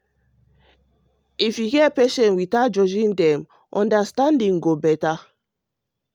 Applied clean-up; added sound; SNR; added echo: none; none; none; none.